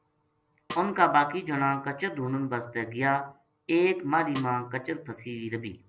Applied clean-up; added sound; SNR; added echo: none; Snare drum; 17 dB; none.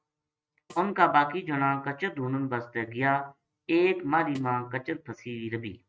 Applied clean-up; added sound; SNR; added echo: neural mask model RNNoise.